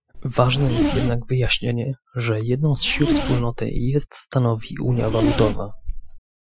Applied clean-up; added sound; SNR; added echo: classical method Wiener filter.